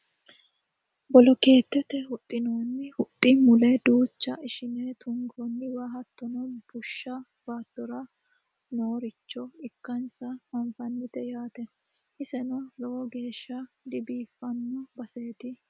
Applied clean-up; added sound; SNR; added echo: none; none; none; none.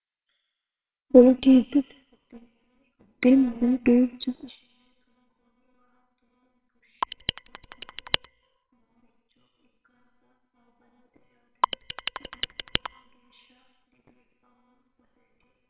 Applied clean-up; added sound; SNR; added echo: neural separator model SepFormer WHAMR!.